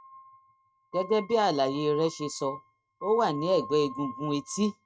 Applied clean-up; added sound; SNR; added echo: neural mask model RNNoise.